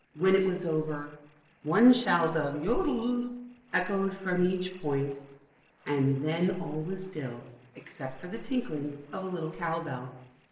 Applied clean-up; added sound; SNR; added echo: neural separator model SepFormer DNS4.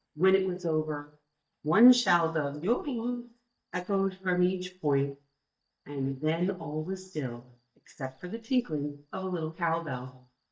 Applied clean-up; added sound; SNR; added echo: neural mask model DeepFilterNet 3.